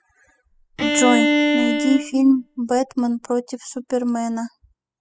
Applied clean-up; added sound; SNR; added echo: classical method spectral subtraction.